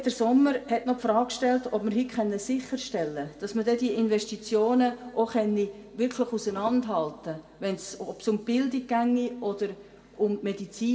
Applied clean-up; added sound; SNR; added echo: none; none; none; reverberation time 1.8 s.